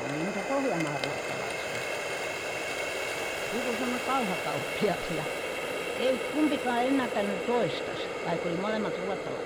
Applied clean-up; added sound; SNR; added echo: none; Water tap, faucet; 1 dB; none.